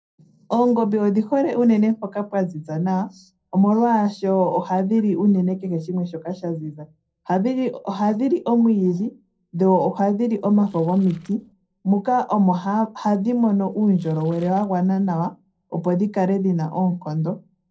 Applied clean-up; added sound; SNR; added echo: neural separator model SepFormer DNS4.